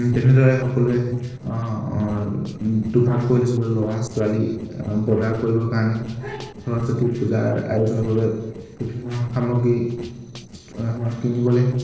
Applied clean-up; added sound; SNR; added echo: neural separator model SepFormer DNS4.